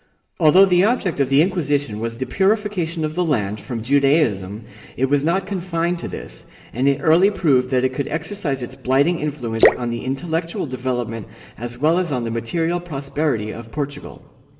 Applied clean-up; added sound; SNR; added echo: none; Drip / Splash, splatter; 3 dB; reverberation time 2.4 s.